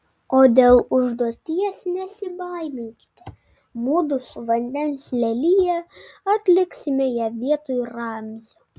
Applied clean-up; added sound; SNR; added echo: none; none; none; none.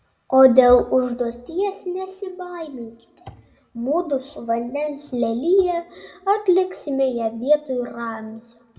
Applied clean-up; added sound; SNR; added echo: none; none; none; reverberation time 0.9 s.